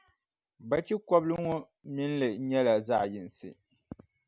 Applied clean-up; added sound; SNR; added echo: none; none; none; none.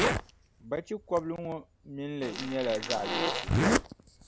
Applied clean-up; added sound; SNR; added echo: none; Fart + Zipper (clothing); -3 dB; none.